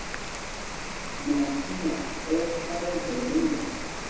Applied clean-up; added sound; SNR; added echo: none; Rain; 4 dB; reverberation time 1.1 s.